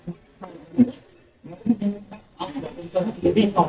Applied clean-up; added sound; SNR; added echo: neural mask model DeepFilterNet 3.